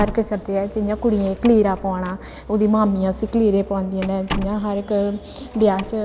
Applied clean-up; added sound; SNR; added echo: none; Slam; 14 dB; none.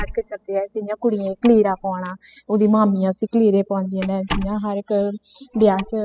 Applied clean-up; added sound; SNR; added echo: classical method spectral subtraction.